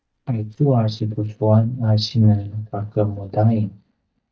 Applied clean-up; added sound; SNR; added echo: neural mask model DeepFilterNet 3.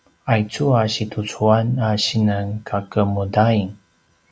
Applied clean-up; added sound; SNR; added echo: none; none; none; none.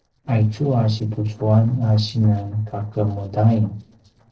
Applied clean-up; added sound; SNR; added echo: neural separator model SepFormer DNS4.